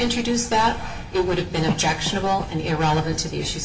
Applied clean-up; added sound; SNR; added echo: none; Cough; 12 dB; reverberation time 0.9 s.